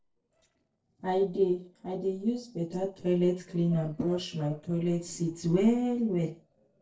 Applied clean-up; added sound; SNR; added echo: neural separator model SepFormer DNS4.